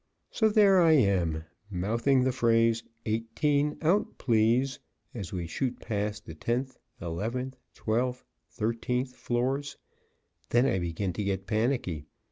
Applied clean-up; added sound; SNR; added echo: none; none; none; none.